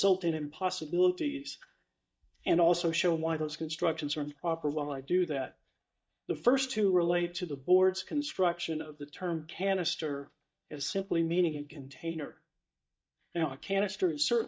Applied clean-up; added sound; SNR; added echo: neural mask model DeepFilterNet 3.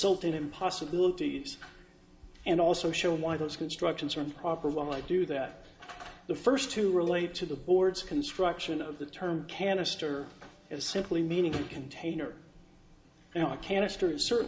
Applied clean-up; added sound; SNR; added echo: none; Cowbell; 15 dB; reverberation time 2.8 s.